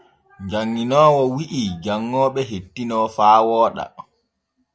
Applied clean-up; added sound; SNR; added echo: none; none; none; none.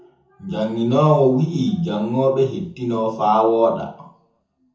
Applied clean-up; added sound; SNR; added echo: none; none; none; reverberation time 0.5 s.